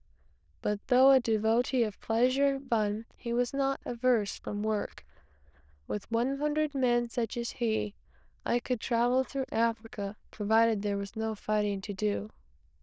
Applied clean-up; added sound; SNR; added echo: neural diffusion model UNIVERSE++.